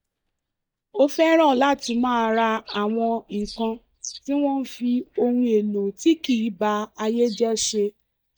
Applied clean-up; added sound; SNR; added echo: neural mask model DeepFilterNet 3.